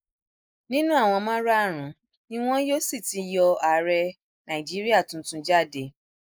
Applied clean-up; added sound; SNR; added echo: neural mask model Resemble Enhance denoiser.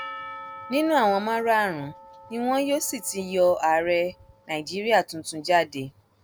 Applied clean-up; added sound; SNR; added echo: none; Percussion; 19 dB; none.